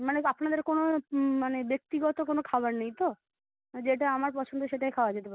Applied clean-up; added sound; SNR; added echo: none; none; none; none.